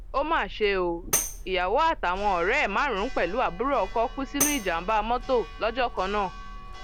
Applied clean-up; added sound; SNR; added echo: none; Tambourine + Church bell; 8 dB; none.